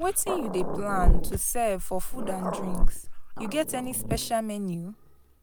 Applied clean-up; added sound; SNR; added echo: none; Growling; -5 dB; none.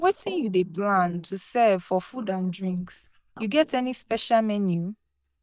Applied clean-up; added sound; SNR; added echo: neural mask model DeepFilterNet 3.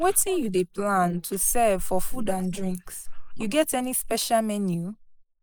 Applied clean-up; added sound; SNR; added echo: neural mask model Resemble Enhance denoiser.